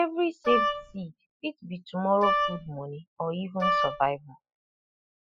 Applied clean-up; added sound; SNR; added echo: classical method spectral subtraction.